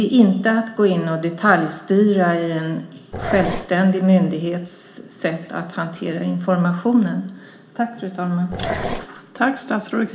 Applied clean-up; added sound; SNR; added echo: none; Growling; 8 dB; reverberation time 0.4 s.